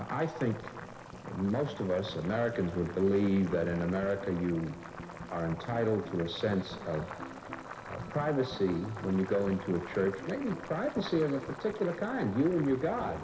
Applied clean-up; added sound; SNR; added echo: none; Boiling; 15 dB; reverberation time 2.2 s.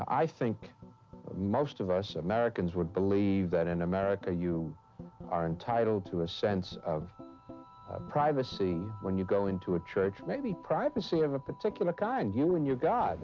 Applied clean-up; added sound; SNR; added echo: none; none; none; none.